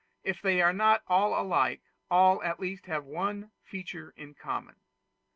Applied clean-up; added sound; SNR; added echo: none; none; none; none.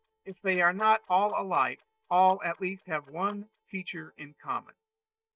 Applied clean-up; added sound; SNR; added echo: neural mask model DeepFilterNet 3.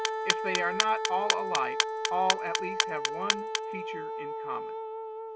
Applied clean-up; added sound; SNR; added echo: none; Wind instrument, woodwind instrument + Clock; -3 dB; none.